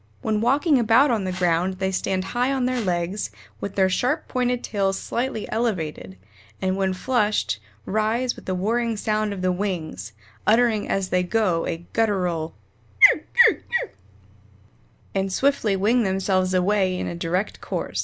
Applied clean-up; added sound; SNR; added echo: none; Whoosh, swoosh, swish; 19 dB; none.